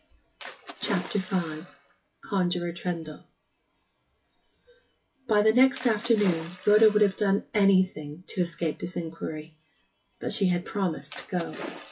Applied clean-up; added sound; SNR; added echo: classical method WPE with log-MMSE.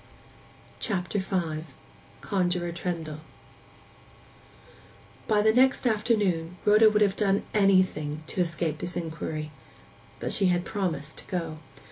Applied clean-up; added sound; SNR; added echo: none; none; none; none.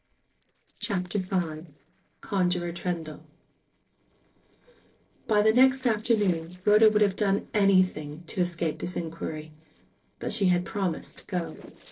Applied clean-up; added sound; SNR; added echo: neural separator model SepFormer DNS4.